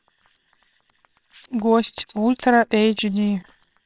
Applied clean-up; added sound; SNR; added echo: neural separator model SepFormer WHAMR!.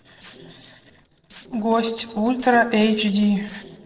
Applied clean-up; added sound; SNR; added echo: neural separator model SepFormer DNS4.